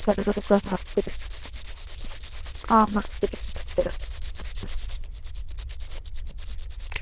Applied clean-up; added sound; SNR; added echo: neural diffusion model UNIVERSE++.